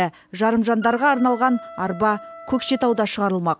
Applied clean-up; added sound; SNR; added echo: none; Wind instrument, woodwind instrument; 18 dB; none.